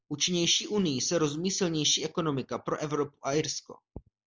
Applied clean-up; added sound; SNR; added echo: none; none; none; none.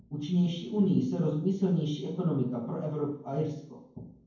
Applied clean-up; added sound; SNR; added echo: none; none; none; reverberation time 0.9 s.